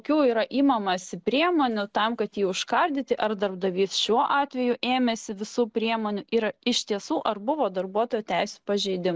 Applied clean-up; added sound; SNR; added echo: none; none; none; none.